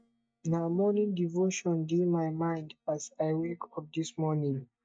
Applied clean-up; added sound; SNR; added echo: neural mask model DeepFilterNet 3.